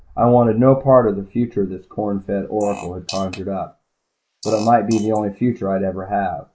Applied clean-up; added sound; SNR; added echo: neural mask model Resemble Enhance denoiser.